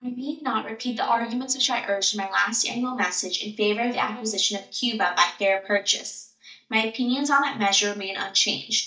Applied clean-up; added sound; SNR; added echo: neural mask model DeepFilterNet 3.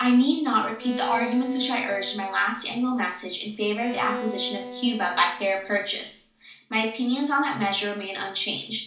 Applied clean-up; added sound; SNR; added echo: none; Bowed string instrument; 12 dB; reverberation time 0.4 s.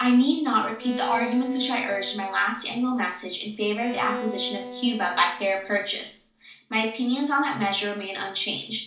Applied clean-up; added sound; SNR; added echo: neural separator model SepFormer DNS4.